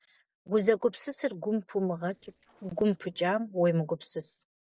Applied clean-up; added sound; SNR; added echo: neural separator model SepFormer DNS4.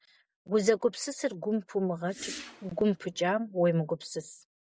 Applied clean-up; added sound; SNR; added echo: none; Whoosh, swoosh, swish; 15 dB; none.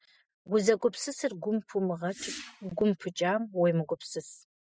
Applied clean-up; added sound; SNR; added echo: classical method spectral subtraction.